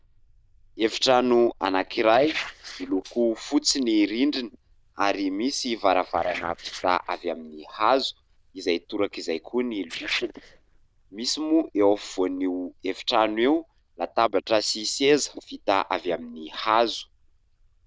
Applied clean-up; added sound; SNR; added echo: neural diffusion model UNIVERSE++.